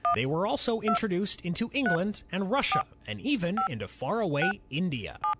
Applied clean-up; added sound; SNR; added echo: none; Telephone; 4 dB; none.